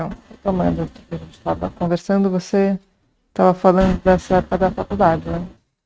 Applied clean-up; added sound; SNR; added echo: neural mask model RNNoise.